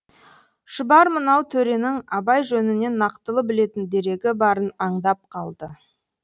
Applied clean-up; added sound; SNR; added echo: none; none; none; none.